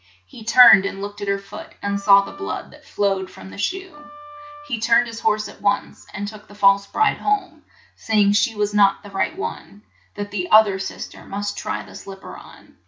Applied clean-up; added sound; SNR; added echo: none; Wind instrument, woodwind instrument; 19 dB; none.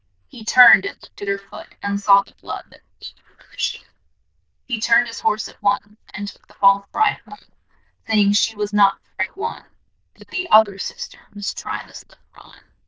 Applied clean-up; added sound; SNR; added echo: neural diffusion model UNIVERSE++.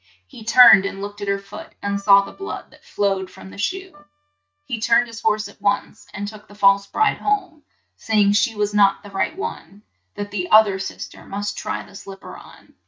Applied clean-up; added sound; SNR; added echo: neural mask model RNNoise.